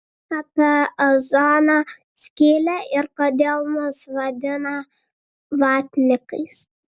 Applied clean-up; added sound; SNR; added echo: none; none; none; none.